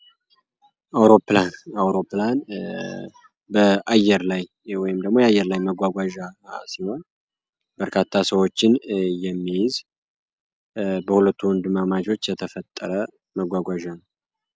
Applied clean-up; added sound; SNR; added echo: none; none; none; none.